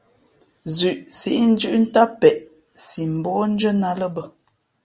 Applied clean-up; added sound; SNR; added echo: none; none; none; none.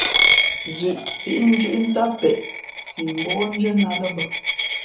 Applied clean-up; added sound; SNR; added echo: none; Coin (dropping); 0 dB; reverberation time 0.7 s.